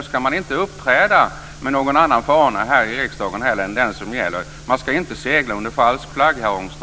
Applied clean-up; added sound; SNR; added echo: none; none; none; none.